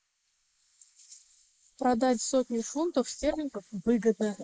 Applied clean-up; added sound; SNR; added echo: neural mask model Resemble Enhance denoiser.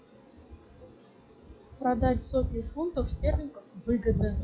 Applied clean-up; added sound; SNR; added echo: classical method log-MMSE.